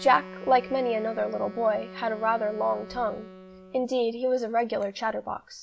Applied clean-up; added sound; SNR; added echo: none; Wind instrument, woodwind instrument; 17 dB; none.